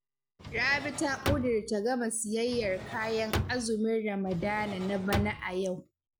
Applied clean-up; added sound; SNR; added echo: none; Drawer open or close; 6 dB; none.